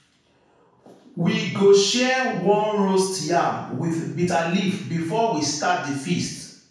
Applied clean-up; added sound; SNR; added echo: none; none; none; reverberation time 0.6 s.